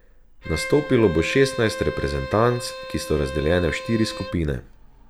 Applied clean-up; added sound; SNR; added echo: none; Bowed string instrument; 11 dB; none.